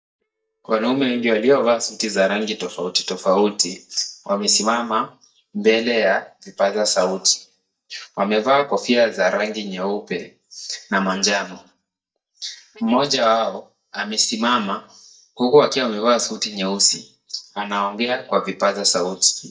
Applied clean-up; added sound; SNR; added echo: neural mask model DeepFilterNet 3.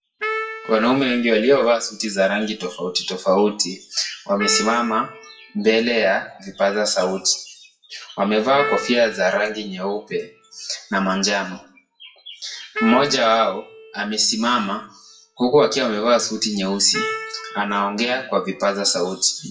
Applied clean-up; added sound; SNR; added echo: classical method WPE with log-MMSE.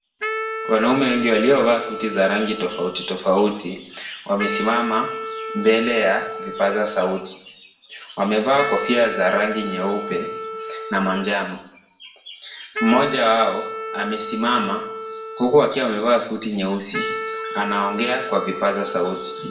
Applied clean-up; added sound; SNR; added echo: none; Wind instrument, woodwind instrument; 9 dB; reverberation time 0.7 s.